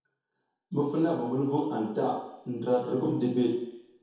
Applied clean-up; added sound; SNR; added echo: none; none; none; reverberation time 2.0 s.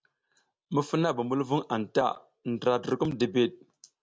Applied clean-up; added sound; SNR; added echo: none; none; none; none.